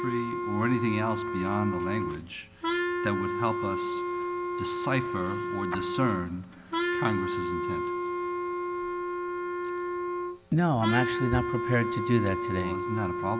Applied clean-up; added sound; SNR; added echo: none; Wind instrument, woodwind instrument; 0 dB; none.